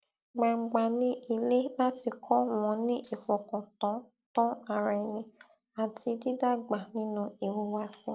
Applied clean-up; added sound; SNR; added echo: neural separator model SepFormer DNS4.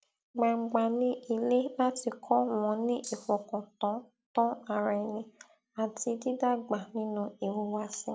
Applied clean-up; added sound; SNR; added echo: none; Rattle (instrument); 14 dB; none.